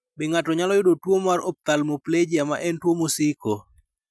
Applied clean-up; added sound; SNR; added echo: none; none; none; none.